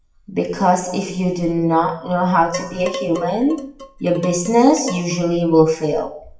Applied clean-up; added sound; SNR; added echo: classical method WPE with log-MMSE.